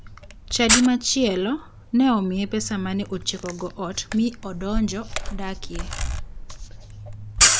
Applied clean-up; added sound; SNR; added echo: none; Camera; 2 dB; none.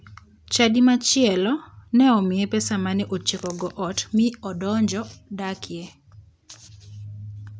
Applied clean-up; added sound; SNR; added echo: none; none; none; none.